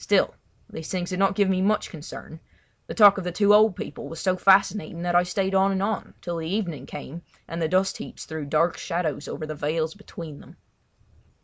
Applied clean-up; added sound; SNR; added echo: none; none; none; none.